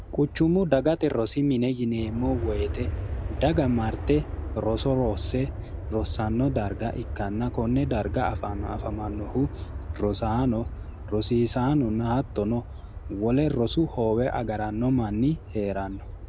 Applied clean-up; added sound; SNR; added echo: none; Aircraft; 8 dB; none.